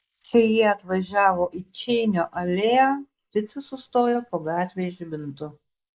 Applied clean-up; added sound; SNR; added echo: neural mask model Resemble Enhance denoiser.